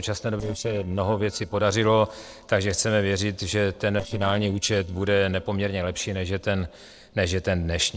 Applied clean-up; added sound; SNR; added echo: neural separator model SepFormer DNS4.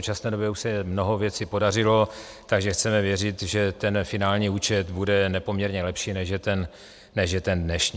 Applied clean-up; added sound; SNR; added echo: none; none; none; none.